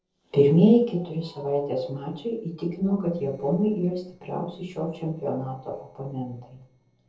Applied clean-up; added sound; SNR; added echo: neural separator model SepFormer DNS4.